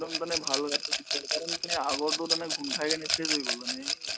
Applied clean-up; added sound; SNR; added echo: none; Rattle / Glass; -3 dB; none.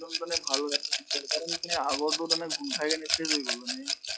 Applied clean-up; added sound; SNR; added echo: classical method log-MMSE.